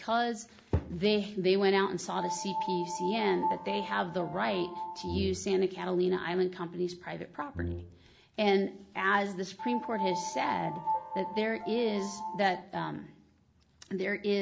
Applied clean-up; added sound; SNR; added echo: none; Brass instrument + Piano; 5 dB; none.